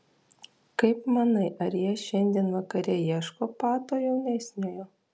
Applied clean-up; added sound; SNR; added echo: none; none; none; none.